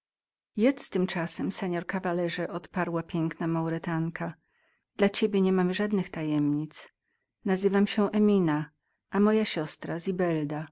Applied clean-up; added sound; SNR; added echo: none; none; none; none.